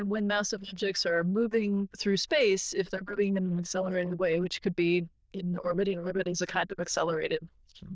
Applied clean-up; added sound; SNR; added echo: neural diffusion model UNIVERSE++.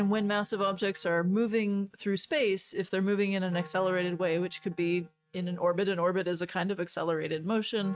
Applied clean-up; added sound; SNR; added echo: neural mask model RNNoise.